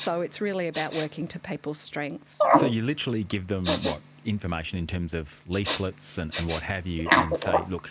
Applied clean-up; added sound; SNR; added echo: none; Respiratory sounds; -1 dB; none.